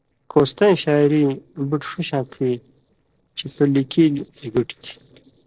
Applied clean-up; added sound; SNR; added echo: neural separator model SepFormer DNS4.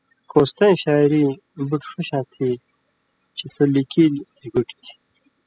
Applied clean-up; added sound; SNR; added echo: classical method spectral subtraction.